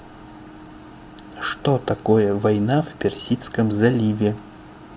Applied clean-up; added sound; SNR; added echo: none; none; none; none.